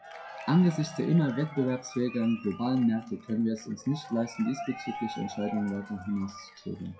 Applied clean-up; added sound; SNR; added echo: classical method WPE with log-MMSE.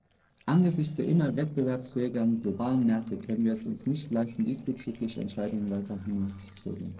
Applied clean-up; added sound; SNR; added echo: neural separator model SepFormer DNS4.